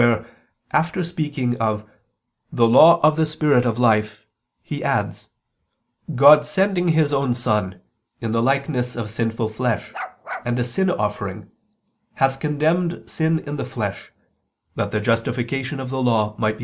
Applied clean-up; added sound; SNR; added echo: neural mask model Resemble Enhance denoiser.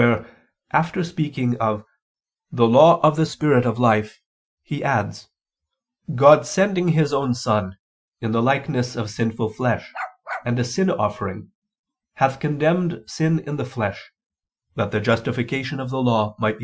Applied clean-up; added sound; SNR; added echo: classical method Wiener filter.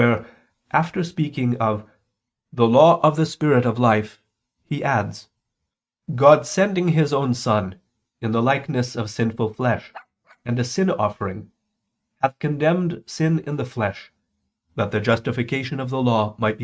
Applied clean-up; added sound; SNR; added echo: neural mask model RNNoise.